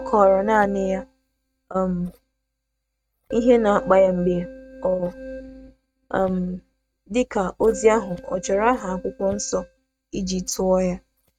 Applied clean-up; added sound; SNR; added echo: neural mask model RNNoise.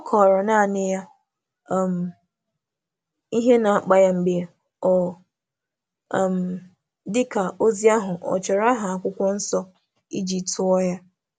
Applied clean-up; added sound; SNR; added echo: none; none; none; none.